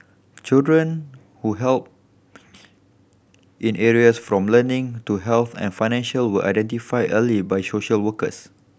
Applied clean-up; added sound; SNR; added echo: none; none; none; none.